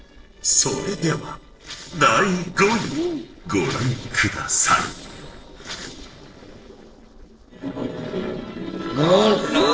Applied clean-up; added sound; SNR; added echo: neural separator model SepFormer DNS4.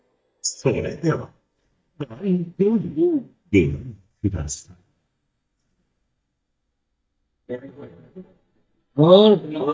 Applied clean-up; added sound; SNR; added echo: neural mask model DeepFilterNet 3.